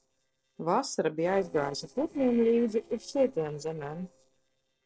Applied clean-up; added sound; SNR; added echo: neural separator model SepFormer DNS4.